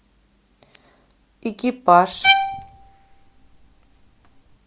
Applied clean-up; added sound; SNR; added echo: none; Bowed string instrument; 0 dB; none.